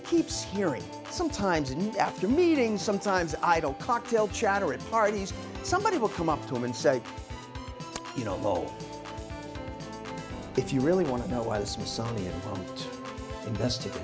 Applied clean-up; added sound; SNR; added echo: none; Organ; 10 dB; none.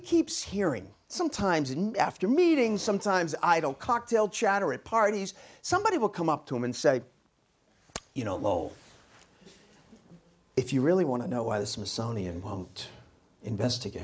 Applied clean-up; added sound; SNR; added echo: none; none; none; none.